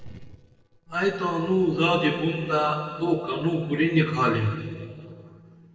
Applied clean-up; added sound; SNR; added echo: neural separator model SepFormer DNS4.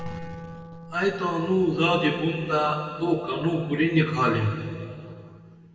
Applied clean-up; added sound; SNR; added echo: none; Wind instrument, woodwind instrument; 18 dB; reverberation time 2.3 s.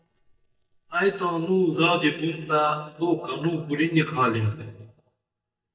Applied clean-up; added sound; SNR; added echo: neural mask model DeepFilterNet 3.